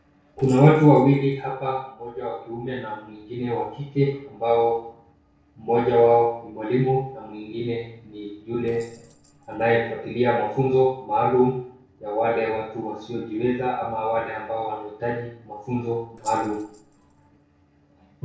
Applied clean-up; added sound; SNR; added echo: neural separator model SepFormer DNS4.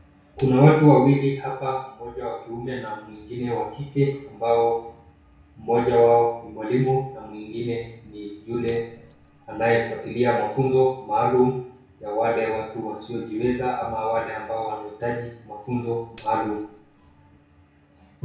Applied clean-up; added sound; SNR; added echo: none; Tambourine; 12 dB; reverberation time 0.6 s.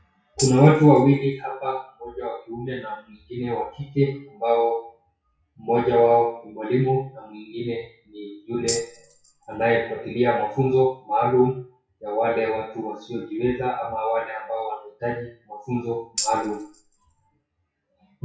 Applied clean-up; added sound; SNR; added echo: classical method WPE with log-MMSE.